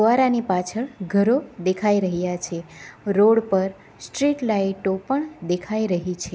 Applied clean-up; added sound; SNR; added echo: none; none; none; none.